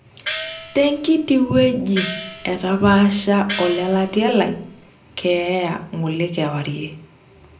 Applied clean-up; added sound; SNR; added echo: none; Gong; 12 dB; reverberation time 0.5 s.